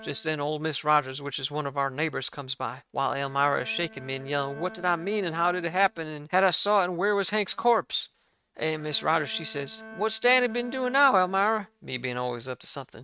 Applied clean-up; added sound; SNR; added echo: neural mask model RNNoise.